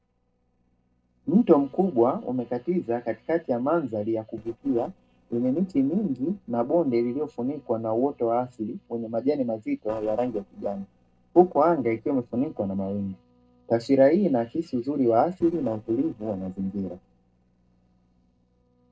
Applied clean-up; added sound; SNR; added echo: neural separator model SepFormer DNS4.